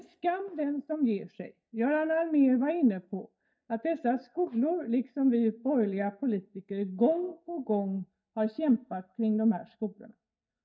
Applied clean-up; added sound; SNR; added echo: neural mask model DeepFilterNet 3.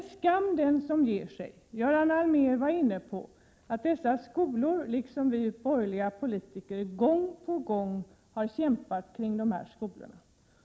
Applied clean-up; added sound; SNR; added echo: none; none; none; none.